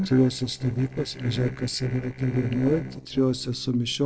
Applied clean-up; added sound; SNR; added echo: neural separator model SepFormer DNS4.